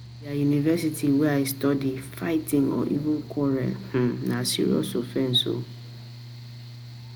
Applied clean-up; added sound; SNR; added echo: none; Mechanical fan; 15 dB; none.